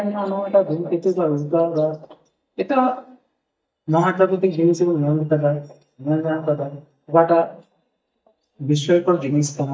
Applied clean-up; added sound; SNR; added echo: neural mask model DeepFilterNet 3.